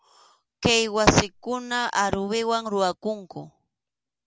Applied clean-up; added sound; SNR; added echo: none; none; none; none.